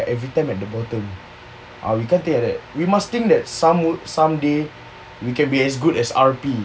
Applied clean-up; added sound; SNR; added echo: none; none; none; none.